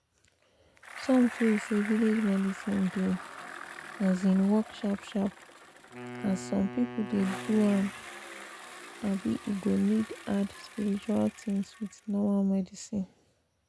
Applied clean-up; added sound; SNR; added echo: none; Bicycle + Wind instrument, woodwind instrument; 14 dB; none.